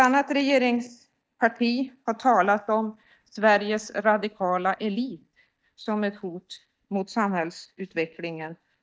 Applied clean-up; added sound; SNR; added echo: neural mask model DeepFilterNet 3.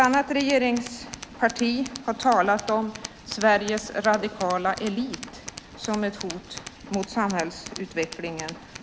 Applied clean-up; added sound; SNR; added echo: none; Tools; 14 dB; none.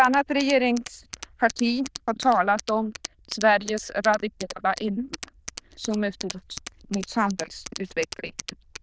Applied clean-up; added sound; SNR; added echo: neural diffusion model UNIVERSE++.